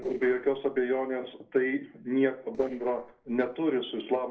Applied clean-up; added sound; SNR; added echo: neural separator model SepFormer DNS4.